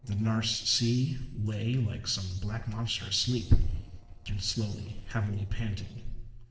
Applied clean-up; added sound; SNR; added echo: neural separator model SepFormer DNS4.